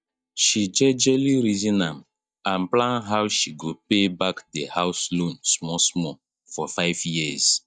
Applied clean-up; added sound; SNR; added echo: neural mask model DeepFilterNet 3.